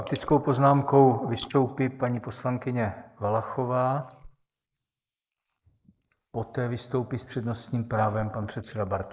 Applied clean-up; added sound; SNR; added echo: neural mask model Resemble Enhance denoiser.